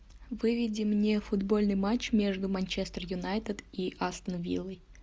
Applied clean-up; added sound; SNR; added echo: none; none; none; none.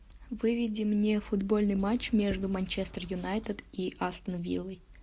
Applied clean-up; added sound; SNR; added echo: none; Writing; 16 dB; none.